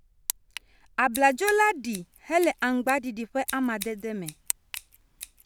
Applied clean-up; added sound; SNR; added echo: none; Scissors; 16 dB; none.